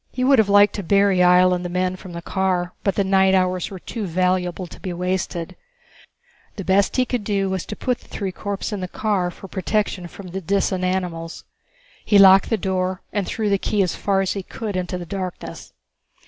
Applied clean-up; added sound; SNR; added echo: none; none; none; none.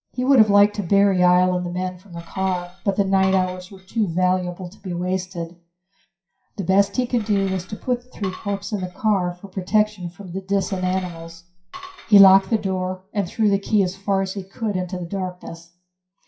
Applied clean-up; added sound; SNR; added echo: classical method WPE with log-MMSE.